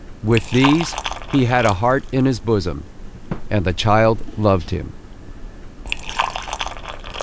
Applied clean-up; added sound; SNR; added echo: none; Liquid; 7 dB; none.